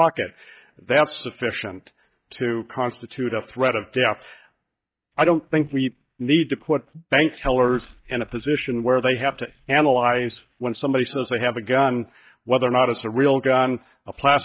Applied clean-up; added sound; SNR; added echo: neural mask model DeepFilterNet 3.